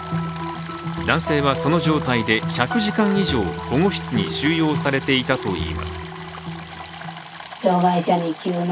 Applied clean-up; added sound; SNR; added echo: none; Stream; 15 dB; none.